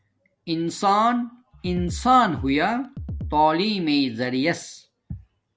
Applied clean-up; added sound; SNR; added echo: none; Drum kit; 11 dB; none.